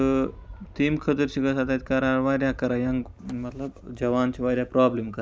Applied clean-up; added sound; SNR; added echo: none; Thunder; 19 dB; none.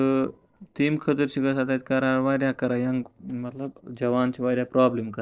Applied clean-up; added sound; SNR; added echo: neural separator model SepFormer DNS4.